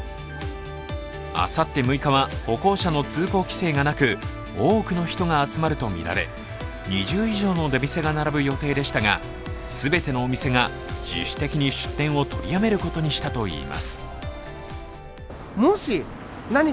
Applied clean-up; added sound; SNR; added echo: none; Subway, metro, underground; 19 dB; none.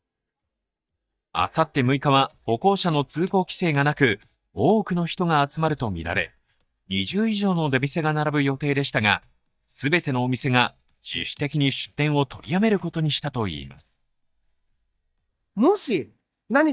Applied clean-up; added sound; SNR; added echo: neural mask model DeepFilterNet 3.